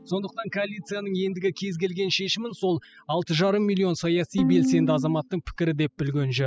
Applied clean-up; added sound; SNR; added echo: classical method spectral subtraction.